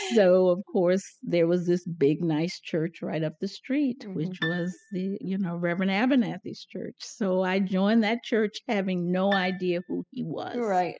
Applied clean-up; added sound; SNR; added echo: classical method spectral subtraction.